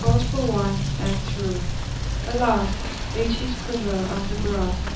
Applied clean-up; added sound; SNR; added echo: none; Motor vehicle (road) / Rain; -2 dB; reverberation time 0.6 s.